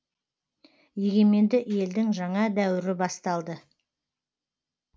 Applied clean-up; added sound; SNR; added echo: none; none; none; none.